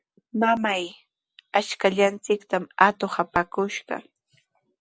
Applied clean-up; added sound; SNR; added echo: none; none; none; none.